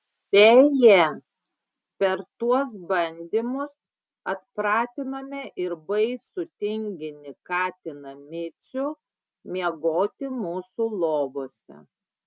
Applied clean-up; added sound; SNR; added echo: none; none; none; none.